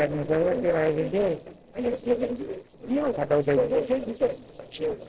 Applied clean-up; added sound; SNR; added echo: neural separator model SepFormer DNS4.